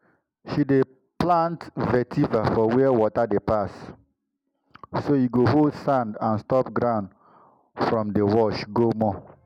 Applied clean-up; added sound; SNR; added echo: none; none; none; none.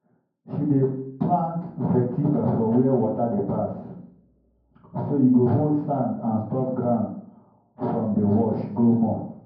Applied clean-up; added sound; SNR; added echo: none; none; none; reverberation time 0.9 s.